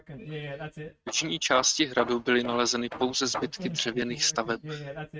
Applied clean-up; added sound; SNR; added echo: neural mask model RNNoise.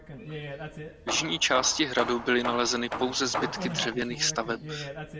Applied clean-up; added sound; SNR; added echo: none; Hammer / Wood; 7 dB; none.